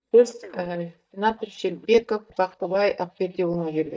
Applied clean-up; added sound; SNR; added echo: neural mask model DeepFilterNet 3.